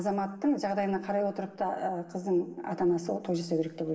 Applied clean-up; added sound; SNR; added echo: none; none; none; reverberation time 2.8 s.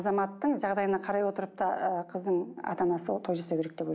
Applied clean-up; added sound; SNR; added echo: none; none; none; none.